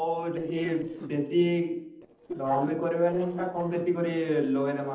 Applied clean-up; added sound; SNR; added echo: neural separator model SepFormer DNS4.